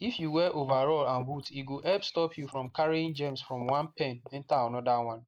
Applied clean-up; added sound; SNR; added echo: neural mask model Resemble Enhance denoiser.